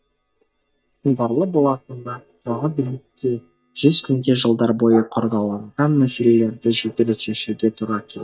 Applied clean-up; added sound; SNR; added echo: neural mask model DeepFilterNet 3.